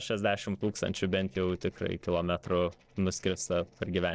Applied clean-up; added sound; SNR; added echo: neural separator model SepFormer DNS4.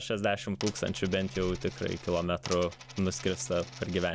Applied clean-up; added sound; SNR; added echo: none; Coin (dropping); 15 dB; none.